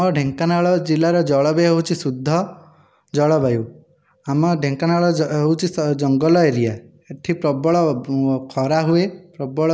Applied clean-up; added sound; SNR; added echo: none; none; none; none.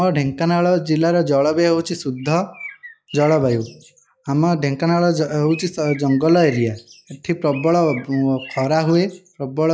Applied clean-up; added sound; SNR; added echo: classical method log-MMSE.